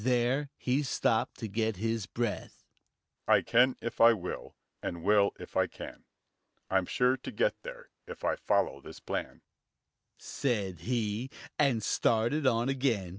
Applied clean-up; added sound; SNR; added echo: none; none; none; none.